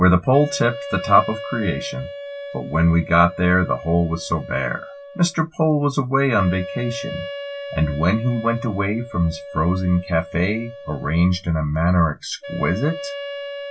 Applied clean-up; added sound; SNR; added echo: none; Wind instrument, woodwind instrument; 13 dB; reverberation time 0.1 s.